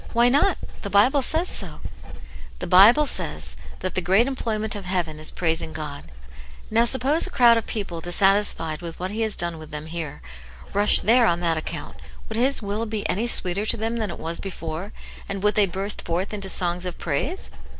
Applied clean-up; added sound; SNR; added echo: none; Writing; 3 dB; none.